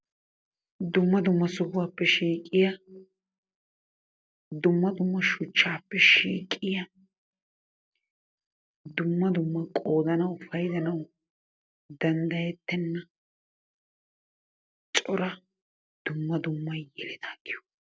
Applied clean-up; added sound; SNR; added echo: none; none; none; none.